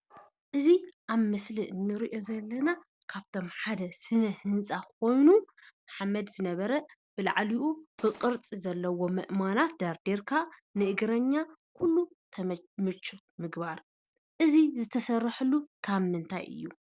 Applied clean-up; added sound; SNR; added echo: neural separator model SepFormer DNS4.